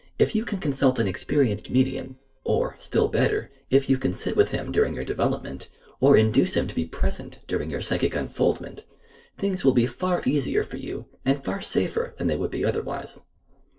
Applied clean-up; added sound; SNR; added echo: neural separator model SepFormer DNS4.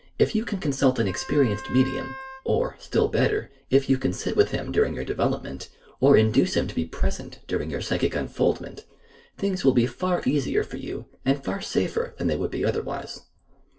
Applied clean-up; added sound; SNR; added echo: none; Wind instrument, woodwind instrument; 14 dB; reverberation time 0.1 s.